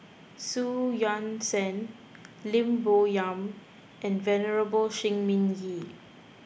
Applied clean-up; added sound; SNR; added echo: none; none; none; none.